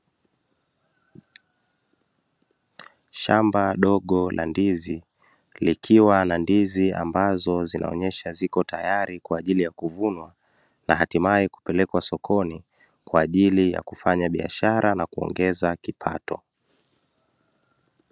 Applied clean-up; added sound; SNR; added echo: none; none; none; none.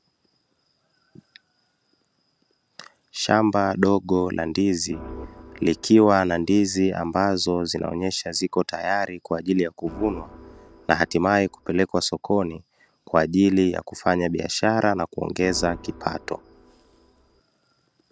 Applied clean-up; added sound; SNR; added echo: none; Organ; 17 dB; none.